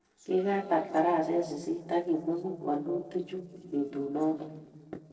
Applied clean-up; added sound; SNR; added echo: neural separator model SepFormer DNS4.